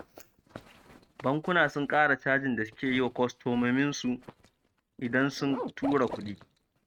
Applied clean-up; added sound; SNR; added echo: neural mask model RNNoise.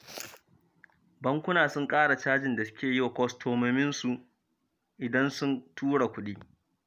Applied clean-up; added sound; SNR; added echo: none; none; none; none.